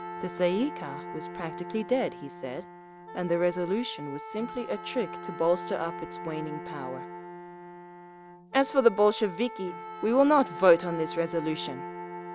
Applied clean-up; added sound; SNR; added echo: none; Bowed string instrument + Wind instrument, woodwind instrument; 11 dB; none.